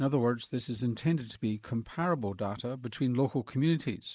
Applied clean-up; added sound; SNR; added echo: neural mask model Resemble Enhance denoiser.